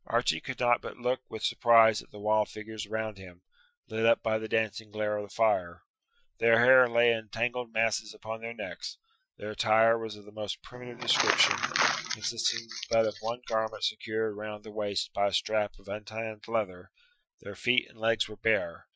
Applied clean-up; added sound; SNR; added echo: classical method Wiener filter.